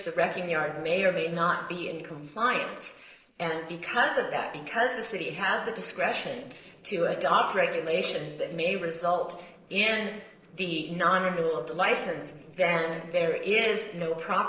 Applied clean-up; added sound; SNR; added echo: neural separator model SepFormer DNS4.